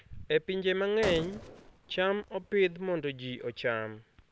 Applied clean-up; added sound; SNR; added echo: none; Gunshot, gunfire; 12 dB; none.